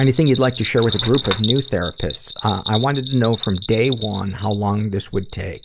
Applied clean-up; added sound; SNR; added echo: none; Bell; 9 dB; none.